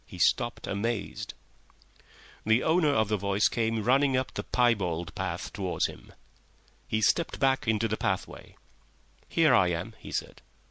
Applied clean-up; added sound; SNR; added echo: none; none; none; none.